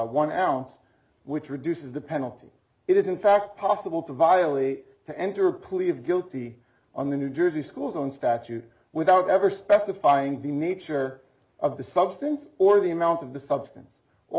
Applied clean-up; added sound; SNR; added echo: none; none; none; none.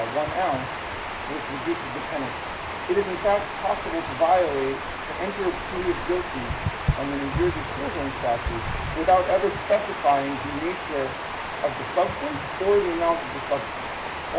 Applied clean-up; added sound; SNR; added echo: none; Water; 4 dB; reverberation time 0.2 s.